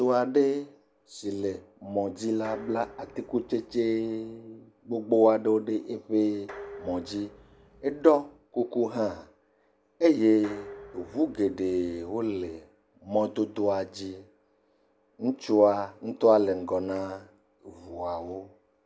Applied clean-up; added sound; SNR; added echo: none; Dishes, pots, and pans; 20 dB; none.